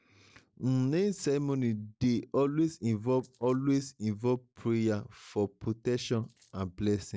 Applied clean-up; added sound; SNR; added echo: neural separator model SepFormer DNS4.